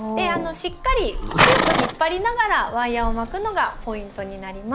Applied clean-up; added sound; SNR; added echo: none; Livestock, farm animals, working animals; 2 dB; none.